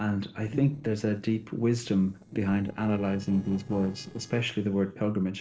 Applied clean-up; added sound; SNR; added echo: neural separator model SepFormer DNS4.